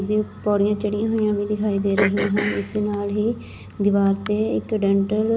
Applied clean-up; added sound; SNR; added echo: none; Cough; 9 dB; none.